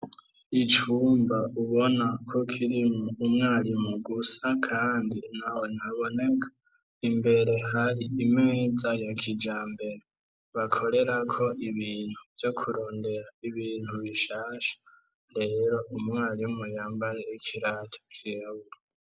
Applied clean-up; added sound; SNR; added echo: none; none; none; none.